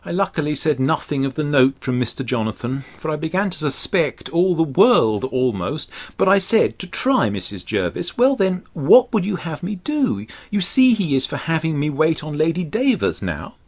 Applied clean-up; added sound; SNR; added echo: none; none; none; none.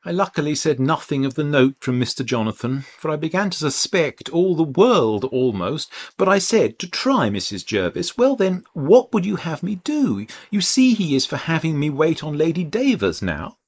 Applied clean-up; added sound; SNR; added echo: neural mask model Resemble Enhance denoiser.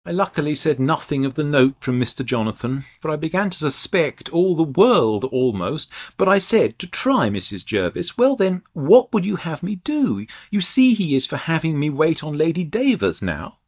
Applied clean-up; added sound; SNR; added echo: neural mask model DeepFilterNet 3.